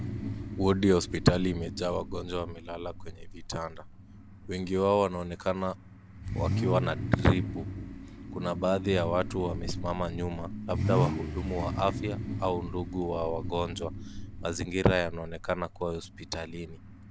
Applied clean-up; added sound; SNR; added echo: none; Idling / Accelerating, revving, vroom / Car; 5 dB; none.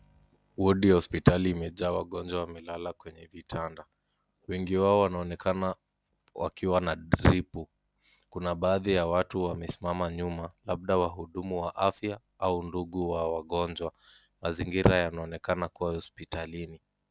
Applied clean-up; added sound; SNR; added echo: none; none; none; none.